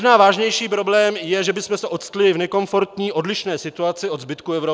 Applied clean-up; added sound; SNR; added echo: none; none; none; none.